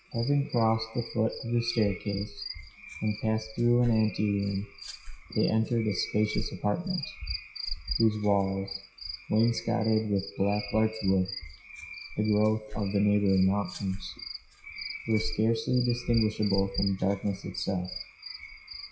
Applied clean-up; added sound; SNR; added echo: classical method WPE with log-MMSE.